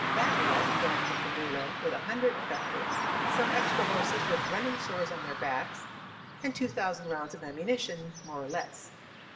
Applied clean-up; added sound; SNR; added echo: none; Car passing by / Traffic noise, roadway noise; -2 dB; reverberation time 0.8 s.